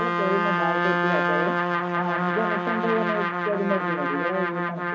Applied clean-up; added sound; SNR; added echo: none; Trumpet; -3 dB; reverberation time 0.4 s.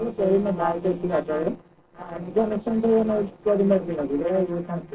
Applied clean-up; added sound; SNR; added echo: neural separator model SepFormer DNS4.